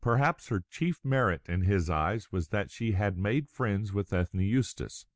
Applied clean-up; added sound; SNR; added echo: none; none; none; none.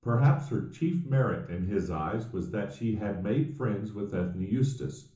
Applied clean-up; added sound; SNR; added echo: none; none; none; reverberation time 0.7 s.